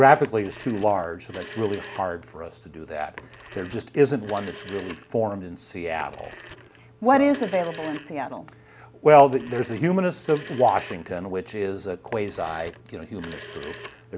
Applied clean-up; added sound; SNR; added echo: none; Telephone; 18 dB; none.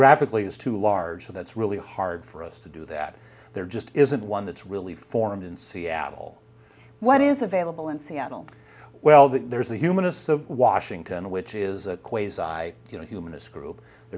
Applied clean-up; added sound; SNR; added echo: none; none; none; none.